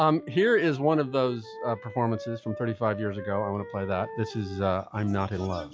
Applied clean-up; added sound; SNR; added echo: classical method log-MMSE.